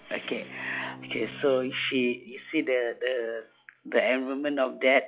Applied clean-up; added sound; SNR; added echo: classical method log-MMSE.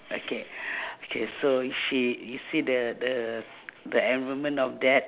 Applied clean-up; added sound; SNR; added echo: none; none; none; none.